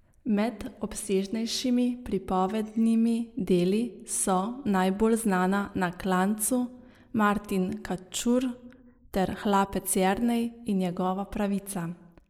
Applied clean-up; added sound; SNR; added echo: neural mask model Resemble Enhance denoiser.